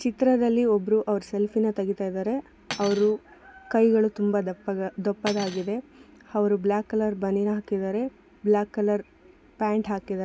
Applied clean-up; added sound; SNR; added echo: none; Cutlery, silverware; 17 dB; none.